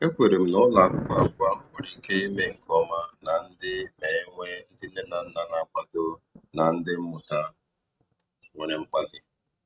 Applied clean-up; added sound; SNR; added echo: neural mask model RNNoise.